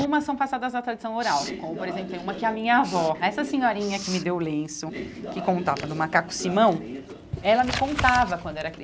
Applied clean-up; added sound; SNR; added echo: none; Train + Writing; 10 dB; none.